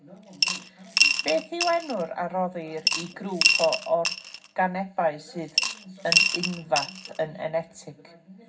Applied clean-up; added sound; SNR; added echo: none; Coin (dropping) / Glass; -2 dB; reverberation time 0.3 s.